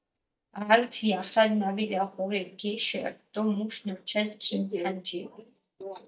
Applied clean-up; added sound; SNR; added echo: neural mask model DeepFilterNet 3.